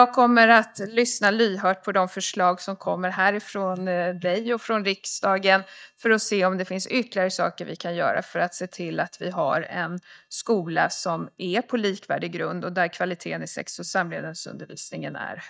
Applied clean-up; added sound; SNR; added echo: neural mask model DeepFilterNet 3.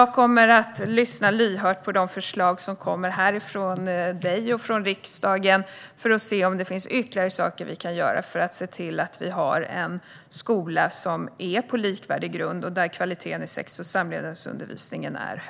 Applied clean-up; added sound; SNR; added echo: none; none; none; none.